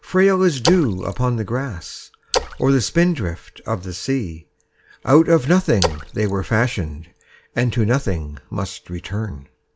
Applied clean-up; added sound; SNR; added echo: none; Splash, splatter; 8 dB; none.